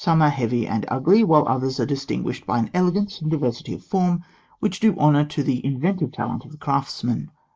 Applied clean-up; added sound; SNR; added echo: neural mask model Resemble Enhance denoiser.